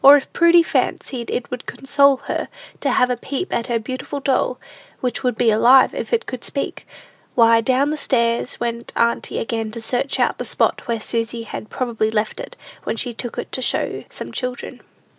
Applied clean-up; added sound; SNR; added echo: none; none; none; none.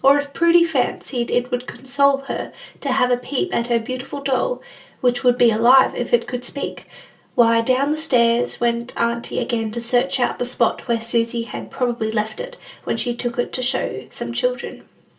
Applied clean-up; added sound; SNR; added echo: none; none; none; reverberation time 0.2 s.